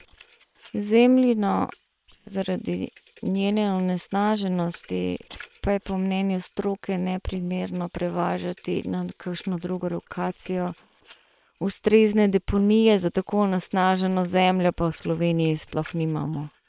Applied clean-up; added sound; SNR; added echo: neural separator model SepFormer WHAM!.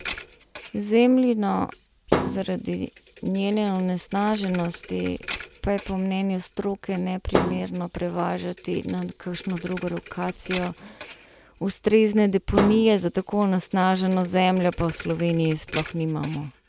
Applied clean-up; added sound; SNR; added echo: none; Thump, thud; 10 dB; none.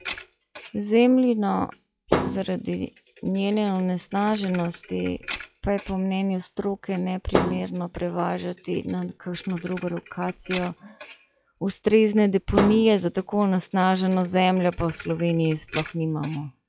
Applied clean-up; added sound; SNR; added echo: classical method log-MMSE.